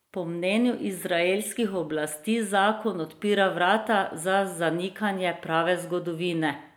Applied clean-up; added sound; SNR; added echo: neural mask model Resemble Enhance denoiser.